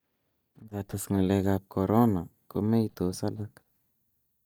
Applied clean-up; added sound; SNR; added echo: neural mask model DeepFilterNet 3.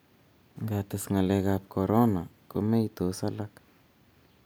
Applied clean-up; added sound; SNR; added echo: none; none; none; none.